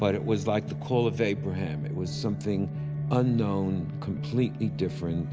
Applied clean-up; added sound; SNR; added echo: none; none; none; none.